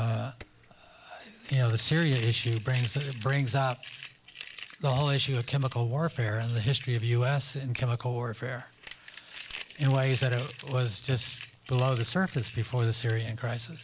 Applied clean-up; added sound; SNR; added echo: none; Crumpling, crinkling; 18 dB; none.